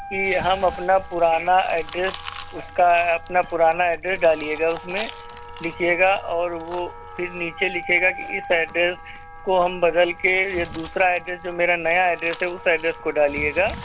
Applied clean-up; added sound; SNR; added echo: none; Wind instrument, woodwind instrument + Chewing, mastication; 14 dB; none.